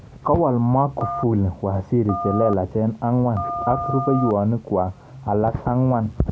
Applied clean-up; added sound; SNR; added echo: none; Telephone; 8 dB; none.